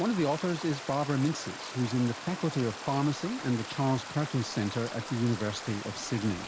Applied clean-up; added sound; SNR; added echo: none; Stream; 10 dB; none.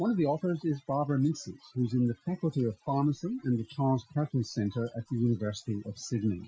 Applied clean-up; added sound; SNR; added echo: classical method Wiener filter.